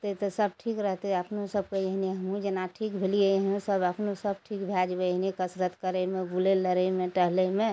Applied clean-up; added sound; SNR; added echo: none; none; none; none.